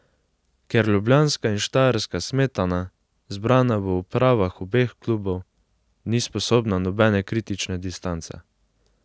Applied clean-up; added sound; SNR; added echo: none; none; none; none.